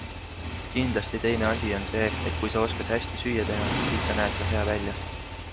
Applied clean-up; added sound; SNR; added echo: none; Motorcycle; 1 dB; none.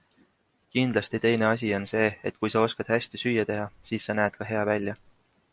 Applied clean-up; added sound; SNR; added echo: none; none; none; none.